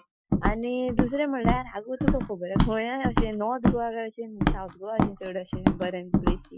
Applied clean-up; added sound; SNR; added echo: classical method Wiener filter.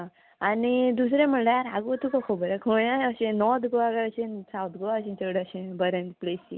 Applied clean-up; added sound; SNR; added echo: none; none; none; none.